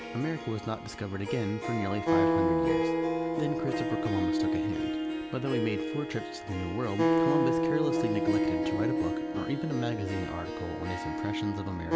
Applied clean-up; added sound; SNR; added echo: none; Acoustic guitar + Harp; -4 dB; none.